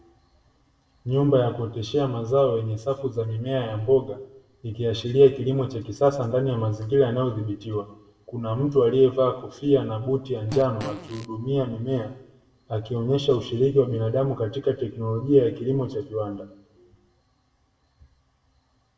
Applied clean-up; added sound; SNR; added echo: none; Fart; 13 dB; reverberation time 0.6 s.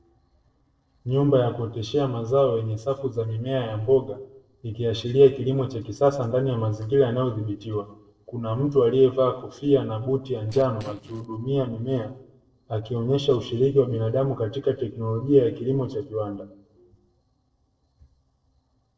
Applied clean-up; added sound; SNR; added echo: neural separator model SepFormer DNS4.